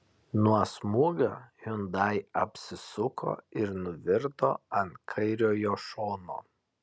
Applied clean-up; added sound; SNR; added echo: none; none; none; none.